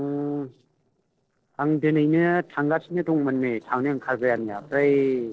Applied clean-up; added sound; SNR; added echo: neural separator model SepFormer DNS4.